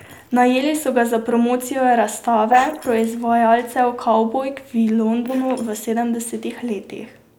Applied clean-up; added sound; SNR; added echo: neural mask model Resemble Enhance denoiser.